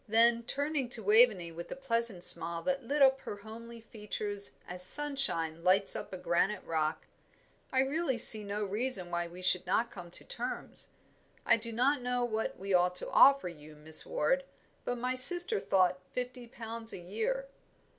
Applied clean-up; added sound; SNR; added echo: none; none; none; none.